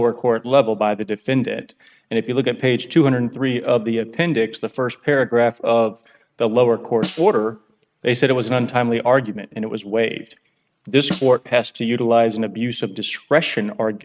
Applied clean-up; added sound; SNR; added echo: neural mask model RNNoise.